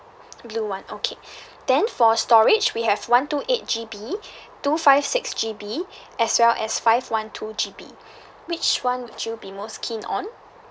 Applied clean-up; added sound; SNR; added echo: none; none; none; none.